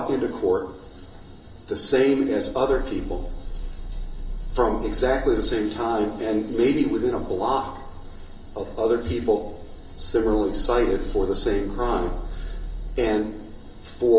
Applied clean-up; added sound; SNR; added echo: none; Growling; 7 dB; reverberation time 0.7 s.